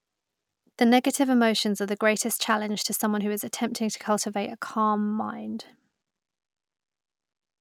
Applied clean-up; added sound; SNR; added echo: none; none; none; none.